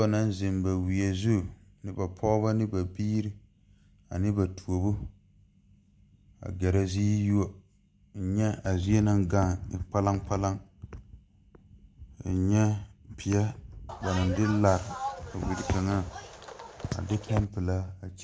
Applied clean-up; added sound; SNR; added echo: none; Bus; 11 dB; none.